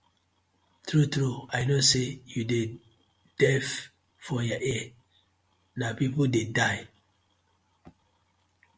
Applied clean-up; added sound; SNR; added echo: none; none; none; none.